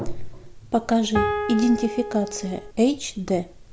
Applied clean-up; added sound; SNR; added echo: none; Piano; 4 dB; none.